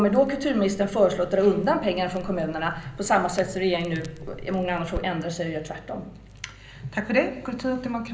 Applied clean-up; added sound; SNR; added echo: none; Crackle; 18 dB; reverberation time 0.5 s.